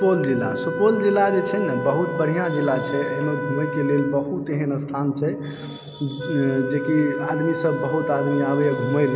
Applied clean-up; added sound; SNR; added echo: none; Wind instrument, woodwind instrument; 7 dB; none.